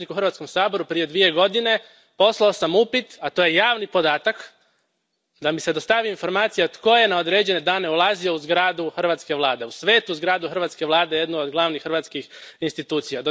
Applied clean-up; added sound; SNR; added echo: none; none; none; none.